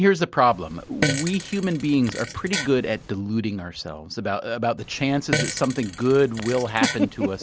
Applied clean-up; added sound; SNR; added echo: none; Fart; 8 dB; none.